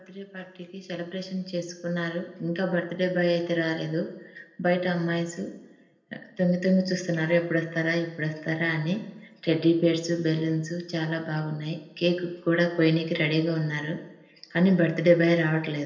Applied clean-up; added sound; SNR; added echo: none; none; none; reverberation time 1.4 s.